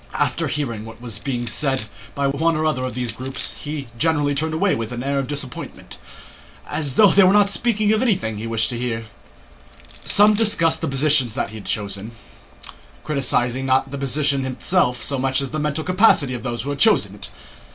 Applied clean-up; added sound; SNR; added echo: none; Crushing; 18 dB; none.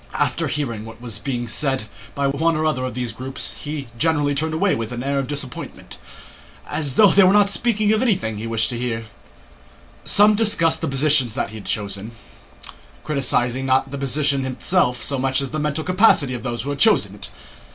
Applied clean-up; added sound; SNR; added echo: none; none; none; none.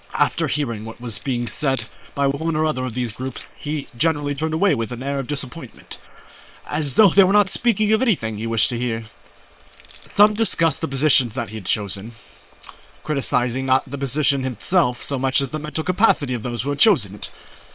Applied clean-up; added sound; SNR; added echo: neural separator model SepFormer WHAM!.